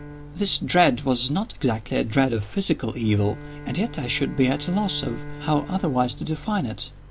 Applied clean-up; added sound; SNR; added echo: none; Bowed string instrument; 16 dB; none.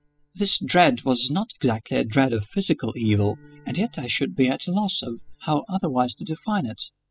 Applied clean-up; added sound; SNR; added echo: classical method spectral subtraction.